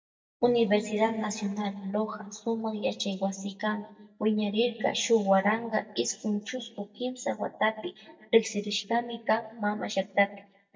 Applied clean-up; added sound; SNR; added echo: neural mask model DeepFilterNet 3.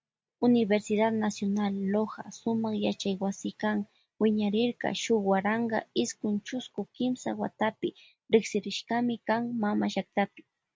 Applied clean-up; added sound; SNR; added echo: none; none; none; none.